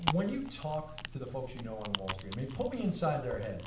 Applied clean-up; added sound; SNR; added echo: none; Chewing, mastication; -1 dB; reverberation time 0.6 s.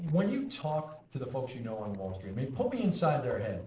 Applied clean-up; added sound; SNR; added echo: neural separator model SepFormer DNS4.